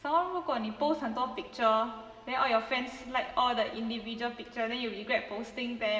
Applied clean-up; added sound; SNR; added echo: none; none; none; reverberation time 2.1 s.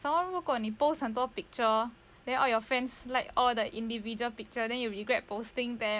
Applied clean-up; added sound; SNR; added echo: none; none; none; none.